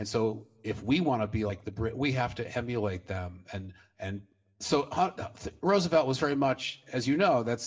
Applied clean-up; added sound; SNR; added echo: none; none; none; reverberation time 0.5 s.